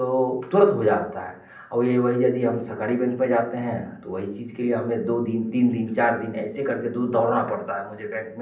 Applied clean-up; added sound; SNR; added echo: none; none; none; reverberation time 0.6 s.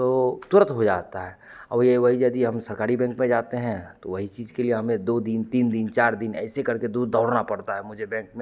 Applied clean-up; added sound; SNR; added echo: none; none; none; none.